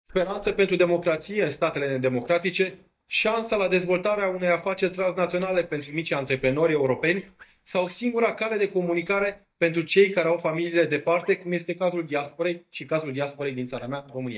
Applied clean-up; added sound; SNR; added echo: neural mask model DeepFilterNet 3.